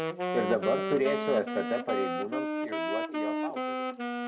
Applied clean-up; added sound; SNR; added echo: none; Wind instrument, woodwind instrument; 0 dB; none.